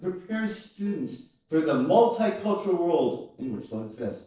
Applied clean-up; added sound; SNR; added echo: neural separator model SepFormer DNS4.